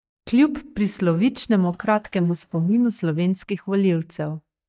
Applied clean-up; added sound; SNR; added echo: neural mask model DeepFilterNet 3.